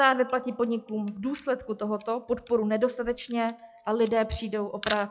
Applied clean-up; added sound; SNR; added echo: classical method log-MMSE.